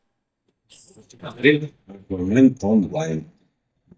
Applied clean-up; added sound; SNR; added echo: neural mask model DeepFilterNet 3.